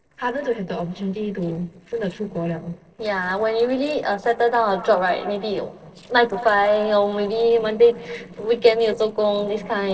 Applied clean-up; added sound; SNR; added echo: neural separator model SepFormer DNS4.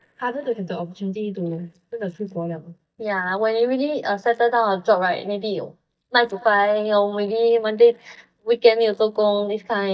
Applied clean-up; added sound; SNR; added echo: neural mask model DeepFilterNet 3.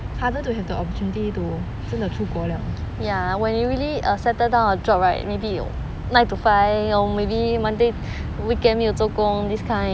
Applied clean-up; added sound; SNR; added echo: none; none; none; none.